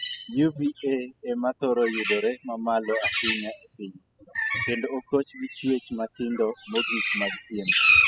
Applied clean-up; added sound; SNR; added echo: classical method spectral subtraction.